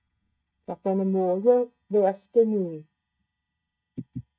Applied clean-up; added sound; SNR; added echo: neural mask model DeepFilterNet 3.